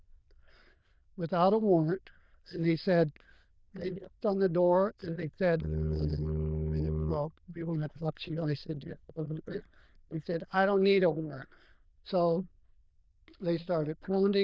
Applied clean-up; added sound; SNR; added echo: neural diffusion model UNIVERSE++.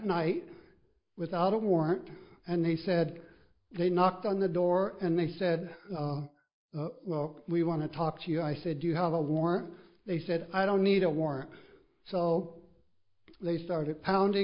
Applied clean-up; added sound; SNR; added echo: neural mask model Resemble Enhance denoiser.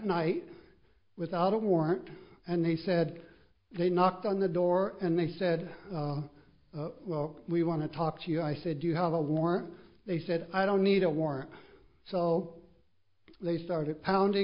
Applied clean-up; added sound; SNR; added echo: none; none; none; none.